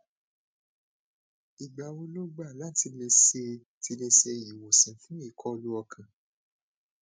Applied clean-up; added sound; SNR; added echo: none; none; none; none.